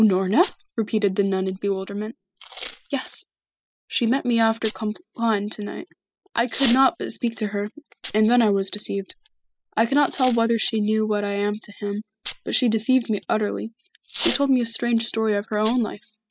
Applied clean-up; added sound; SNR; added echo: classical method spectral subtraction.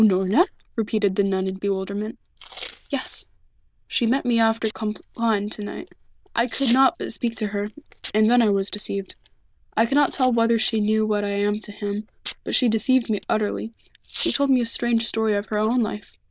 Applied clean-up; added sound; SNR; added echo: neural diffusion model UNIVERSE++.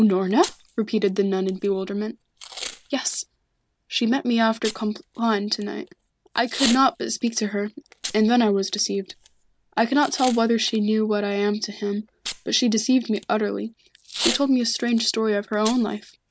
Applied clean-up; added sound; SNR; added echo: none; Packing tape, duct tape / Tearing; 15 dB; none.